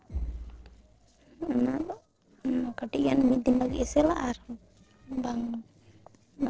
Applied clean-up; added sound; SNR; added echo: neural separator model SepFormer DNS4.